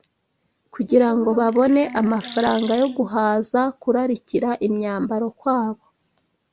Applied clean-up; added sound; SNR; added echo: none; Chirp, tweet; 18 dB; none.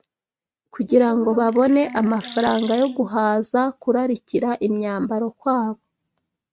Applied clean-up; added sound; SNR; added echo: neural mask model RNNoise.